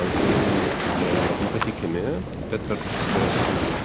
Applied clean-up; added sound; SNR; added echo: none; Waves, surf; -4 dB; none.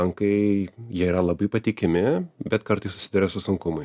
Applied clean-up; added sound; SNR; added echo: none; none; none; none.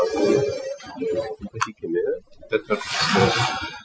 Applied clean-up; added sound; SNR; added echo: classical method Wiener filter.